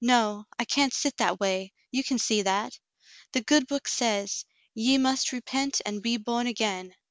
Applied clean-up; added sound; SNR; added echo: none; none; none; none.